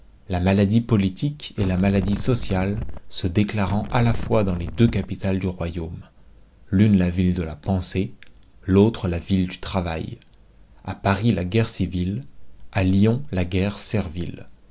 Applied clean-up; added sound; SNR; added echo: none; Wind; 10 dB; none.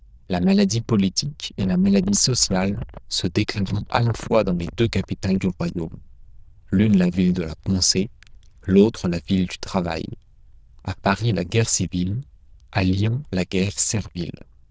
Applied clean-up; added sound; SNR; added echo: neural diffusion model UNIVERSE++.